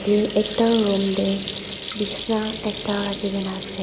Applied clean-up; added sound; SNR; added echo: none; Sink (filling or washing) / Hands; 6 dB; none.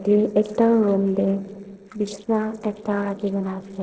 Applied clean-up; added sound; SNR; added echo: neural separator model SepFormer DNS4.